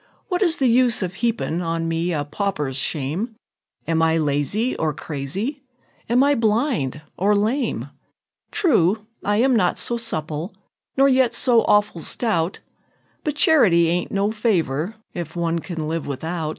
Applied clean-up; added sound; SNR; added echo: none; none; none; none.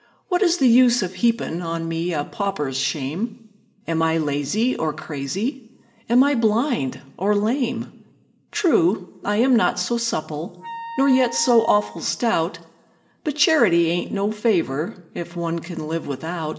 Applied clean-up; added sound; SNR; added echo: none; Wind instrument, woodwind instrument; 16 dB; reverberation time 0.6 s.